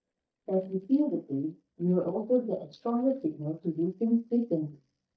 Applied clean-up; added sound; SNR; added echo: neural mask model DeepFilterNet 3.